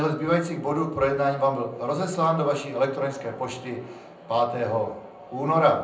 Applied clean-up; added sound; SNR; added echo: none; none; none; reverberation time 0.6 s.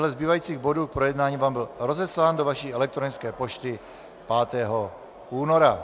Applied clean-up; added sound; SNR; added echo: none; none; none; none.